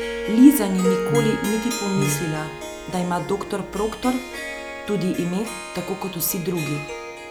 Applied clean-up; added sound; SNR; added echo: none; Harp + Brass instrument; 6 dB; none.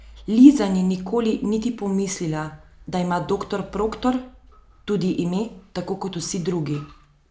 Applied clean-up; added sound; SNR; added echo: none; none; none; none.